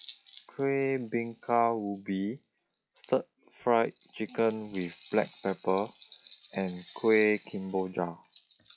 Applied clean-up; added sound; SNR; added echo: classical method log-MMSE.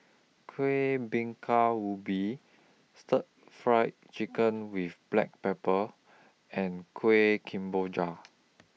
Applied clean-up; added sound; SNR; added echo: none; none; none; none.